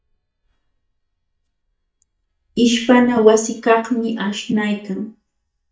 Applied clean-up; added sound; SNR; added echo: neural mask model DeepFilterNet 3.